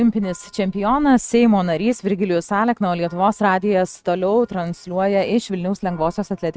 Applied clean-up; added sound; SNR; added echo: neural mask model RNNoise.